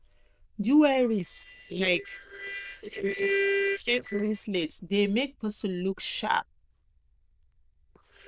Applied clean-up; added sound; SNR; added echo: neural diffusion model UNIVERSE++.